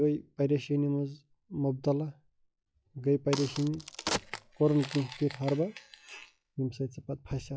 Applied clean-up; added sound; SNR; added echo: classical method log-MMSE.